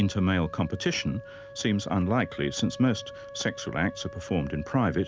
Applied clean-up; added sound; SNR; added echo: none; Wind instrument, woodwind instrument; 16 dB; none.